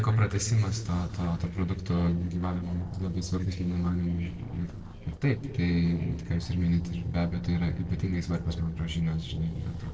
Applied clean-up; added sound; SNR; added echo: neural separator model SepFormer DNS4.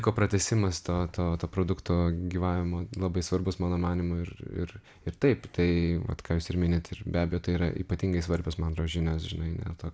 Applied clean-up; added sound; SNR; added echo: none; none; none; none.